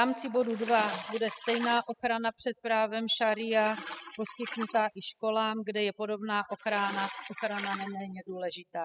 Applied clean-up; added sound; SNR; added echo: classical method spectral subtraction.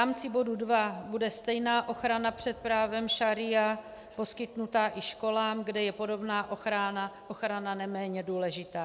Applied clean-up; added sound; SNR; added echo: none; none; none; none.